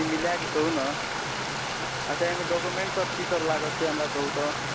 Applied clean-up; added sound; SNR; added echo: none; Stream; 1 dB; none.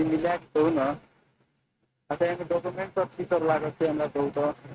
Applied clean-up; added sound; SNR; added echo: neural mask model RNNoise.